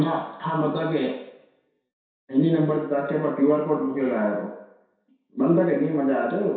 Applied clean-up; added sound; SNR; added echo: none; none; none; reverberation time 0.7 s.